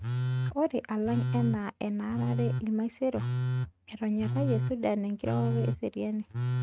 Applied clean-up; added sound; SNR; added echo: neural mask model RNNoise.